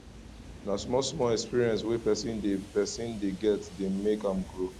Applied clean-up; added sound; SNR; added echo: none; Train; 16 dB; none.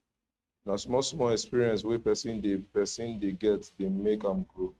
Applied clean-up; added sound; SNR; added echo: neural mask model RNNoise.